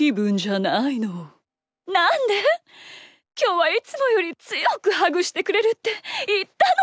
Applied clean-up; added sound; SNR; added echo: none; none; none; none.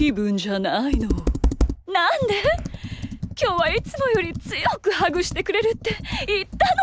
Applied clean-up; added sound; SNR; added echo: none; Computer keyboard; 5 dB; none.